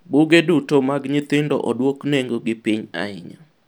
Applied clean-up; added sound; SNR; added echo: none; none; none; none.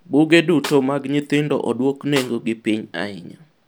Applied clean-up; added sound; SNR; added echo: none; Snare drum; 17 dB; none.